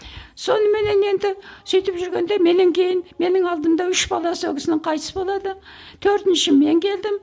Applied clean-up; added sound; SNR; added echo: none; none; none; none.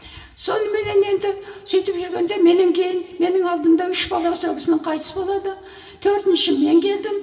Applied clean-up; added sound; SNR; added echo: none; none; none; reverberation time 2.3 s.